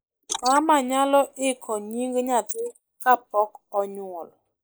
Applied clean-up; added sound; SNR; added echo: neural mask model Resemble Enhance denoiser.